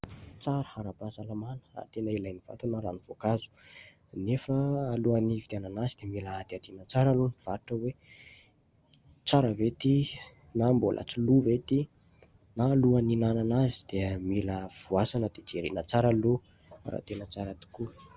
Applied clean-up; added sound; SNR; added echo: none; none; none; none.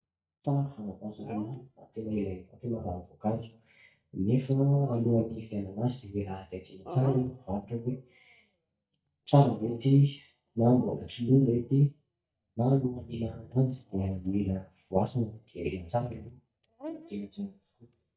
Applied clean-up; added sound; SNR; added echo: neural mask model DeepFilterNet 3.